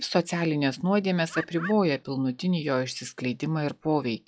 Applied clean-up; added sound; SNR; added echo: classical method log-MMSE.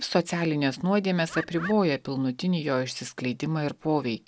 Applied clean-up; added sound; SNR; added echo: none; Bird; 11 dB; none.